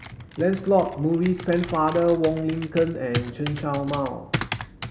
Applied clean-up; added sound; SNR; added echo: none; Computer keyboard; 9 dB; none.